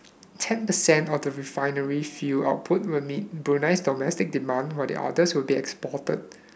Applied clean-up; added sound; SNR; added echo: none; none; none; none.